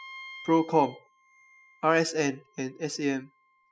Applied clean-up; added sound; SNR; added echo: classical method spectral subtraction.